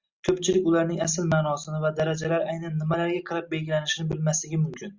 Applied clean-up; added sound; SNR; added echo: none; none; none; none.